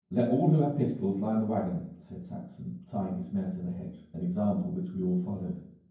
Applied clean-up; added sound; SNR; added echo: none; none; none; reverberation time 0.9 s.